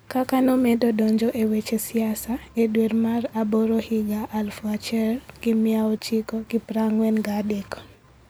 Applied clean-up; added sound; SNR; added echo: none; none; none; none.